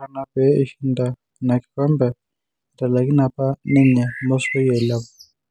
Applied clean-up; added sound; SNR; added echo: none; Bird; 13 dB; none.